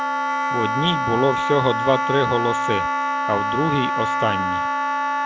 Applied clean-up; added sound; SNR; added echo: none; Wind instrument, woodwind instrument; -2 dB; none.